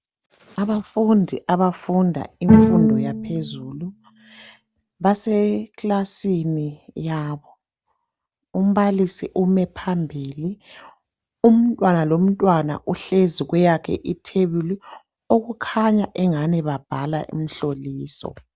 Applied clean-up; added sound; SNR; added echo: none; Bowed string instrument; -2 dB; none.